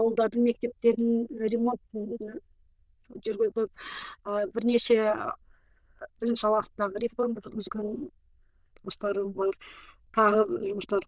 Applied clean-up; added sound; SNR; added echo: neural diffusion model UNIVERSE++.